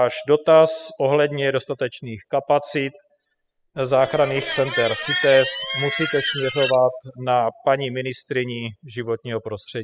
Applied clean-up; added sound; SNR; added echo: classical method spectral subtraction.